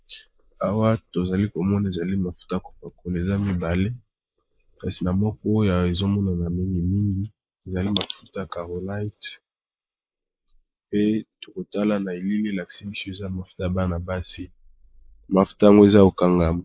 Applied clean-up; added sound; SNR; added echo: neural mask model Resemble Enhance denoiser.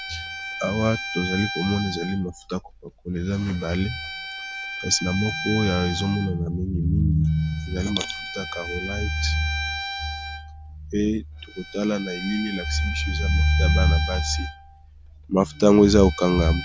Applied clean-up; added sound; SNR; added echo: none; Bowed string instrument; 10 dB; none.